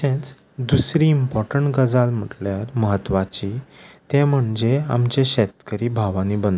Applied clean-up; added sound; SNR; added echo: none; none; none; none.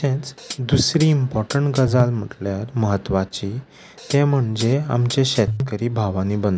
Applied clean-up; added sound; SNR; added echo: none; Hi-hat; 10 dB; none.